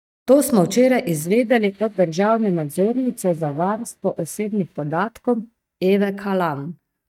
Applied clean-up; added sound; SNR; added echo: neural mask model DeepFilterNet 3.